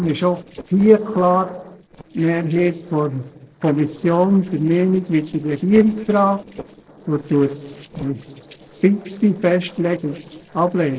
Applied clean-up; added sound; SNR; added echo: neural separator model SepFormer DNS4.